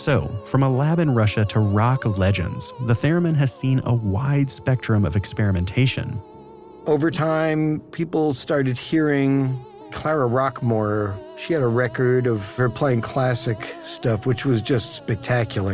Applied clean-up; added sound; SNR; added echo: none; none; none; none.